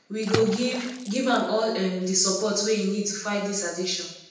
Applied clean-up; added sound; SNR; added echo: none; Water / Splash, splatter; 12 dB; reverberation time 0.8 s.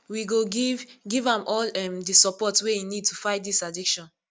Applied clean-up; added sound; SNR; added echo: none; none; none; none.